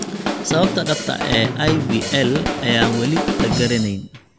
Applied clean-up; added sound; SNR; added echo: none; Drum kit; 2 dB; none.